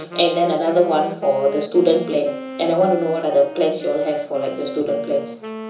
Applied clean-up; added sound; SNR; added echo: none; Wind instrument, woodwind instrument; 13 dB; reverberation time 0.6 s.